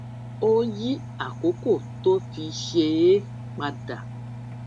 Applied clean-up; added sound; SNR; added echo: none; Engine; 11 dB; none.